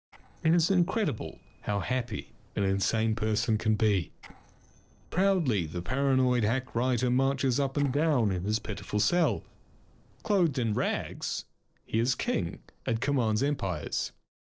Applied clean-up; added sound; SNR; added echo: neural separator model SepFormer DNS4.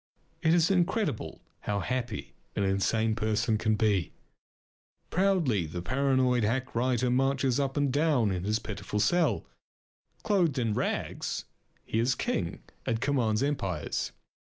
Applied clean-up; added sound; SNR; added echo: none; none; none; none.